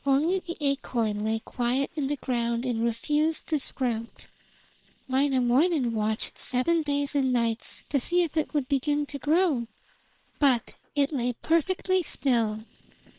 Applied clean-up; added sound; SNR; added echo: neural separator model SepFormer WHAM!.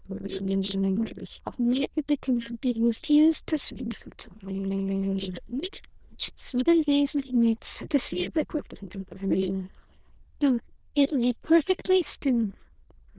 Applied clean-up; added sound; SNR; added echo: neural diffusion model UNIVERSE++.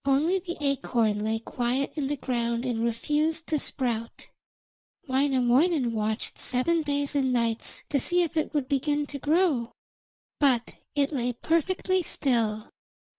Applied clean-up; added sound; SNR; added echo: none; none; none; none.